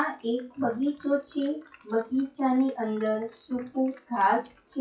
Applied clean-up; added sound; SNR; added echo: classical method WPE with log-MMSE.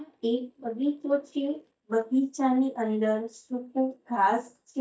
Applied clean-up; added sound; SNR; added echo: neural mask model DeepFilterNet 3.